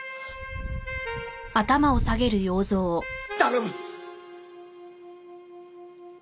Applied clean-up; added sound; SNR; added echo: none; Wind; 5 dB; none.